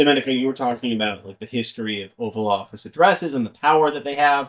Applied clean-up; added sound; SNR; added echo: neural mask model DeepFilterNet 3.